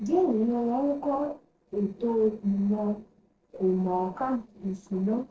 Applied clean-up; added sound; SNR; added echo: neural separator model SepFormer DNS4.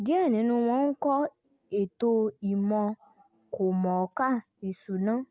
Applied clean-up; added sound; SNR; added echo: none; none; none; none.